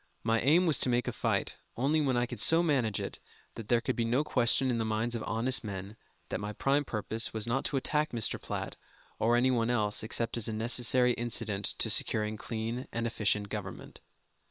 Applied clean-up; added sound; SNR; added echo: neural separator model SepFormer WHAM!.